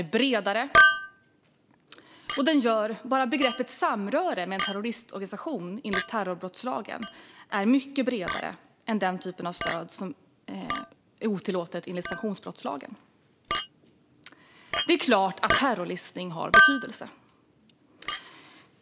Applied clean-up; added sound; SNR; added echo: none; Chink, clink; 1 dB; none.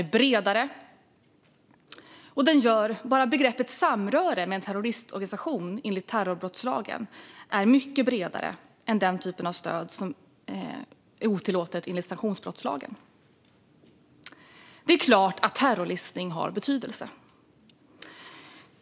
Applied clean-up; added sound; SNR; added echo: none; none; none; none.